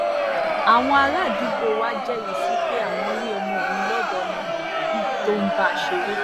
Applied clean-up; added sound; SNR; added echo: none; Crowd; -1 dB; none.